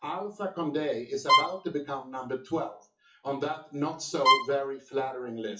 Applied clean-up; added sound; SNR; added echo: classical method WPE with log-MMSE.